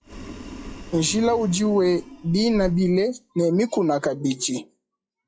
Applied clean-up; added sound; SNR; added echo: classical method log-MMSE.